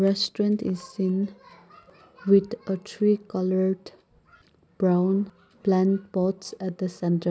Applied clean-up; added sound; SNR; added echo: none; none; none; none.